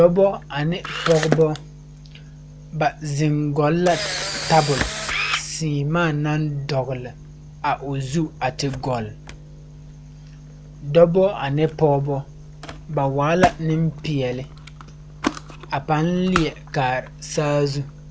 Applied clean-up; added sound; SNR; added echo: none; Camera; 10 dB; none.